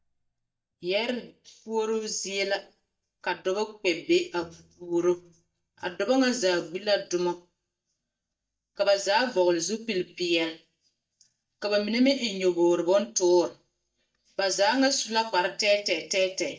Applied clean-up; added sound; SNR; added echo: neural mask model DeepFilterNet 3.